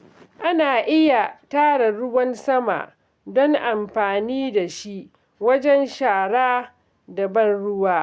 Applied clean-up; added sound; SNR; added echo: none; none; none; none.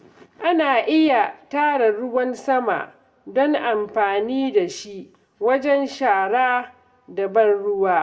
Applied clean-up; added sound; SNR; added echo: none; none; none; reverberation time 0.4 s.